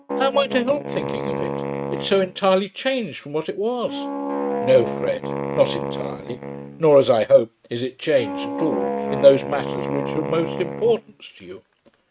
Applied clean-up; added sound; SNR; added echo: neural mask model RNNoise.